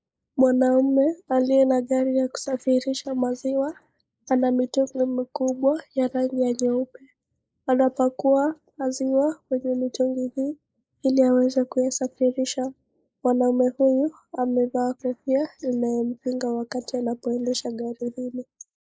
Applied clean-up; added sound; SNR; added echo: neural mask model Resemble Enhance denoiser.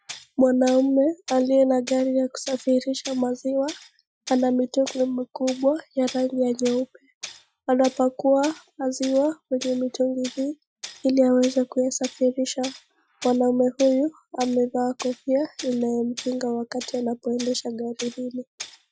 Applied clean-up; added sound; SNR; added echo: classical method Wiener filter.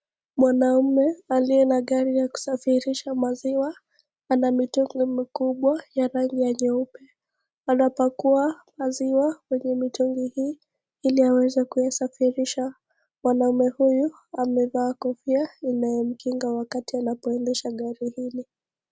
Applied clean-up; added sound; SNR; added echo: none; none; none; none.